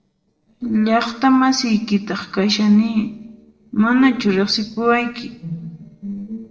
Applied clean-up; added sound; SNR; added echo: neural separator model SepFormer DNS4.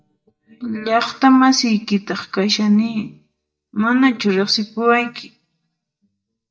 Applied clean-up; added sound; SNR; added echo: neural mask model DeepFilterNet 3.